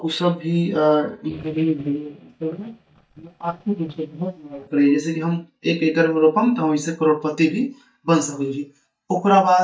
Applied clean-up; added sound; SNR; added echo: neural mask model DeepFilterNet 3.